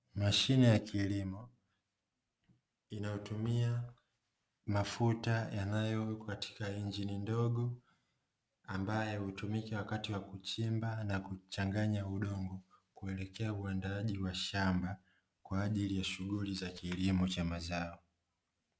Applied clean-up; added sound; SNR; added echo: none; none; none; none.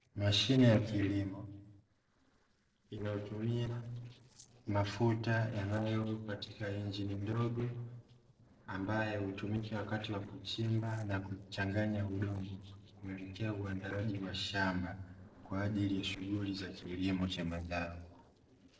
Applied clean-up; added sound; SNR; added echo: neural separator model SepFormer DNS4.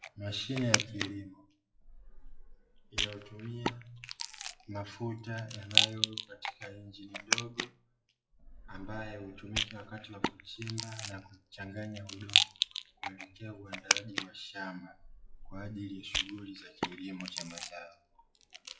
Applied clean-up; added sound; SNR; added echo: classical method WPE with log-MMSE.